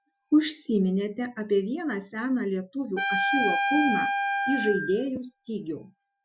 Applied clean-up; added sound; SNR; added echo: classical method Wiener filter.